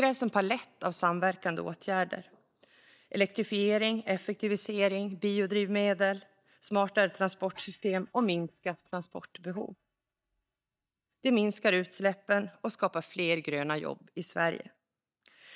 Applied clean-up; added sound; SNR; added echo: neural mask model DeepFilterNet 3.